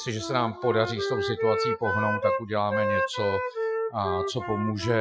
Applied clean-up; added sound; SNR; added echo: classical method Wiener filter.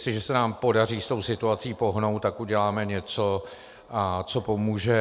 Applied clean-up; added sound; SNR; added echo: none; none; none; none.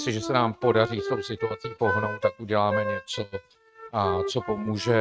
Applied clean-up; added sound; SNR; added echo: neural mask model RNNoise.